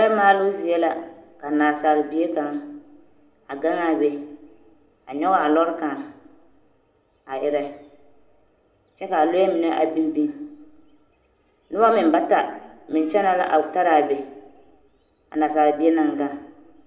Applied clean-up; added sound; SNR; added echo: none; none; none; reverberation time 0.7 s.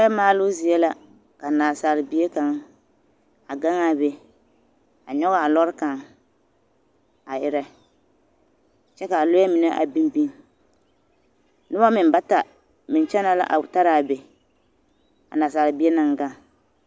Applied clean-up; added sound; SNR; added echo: none; none; none; none.